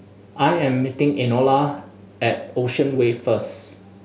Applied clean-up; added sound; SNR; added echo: none; none; none; none.